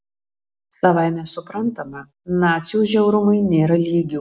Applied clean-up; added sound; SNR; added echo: none; none; none; none.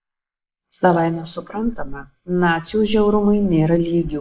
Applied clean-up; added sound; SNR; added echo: neural mask model Resemble Enhance denoiser.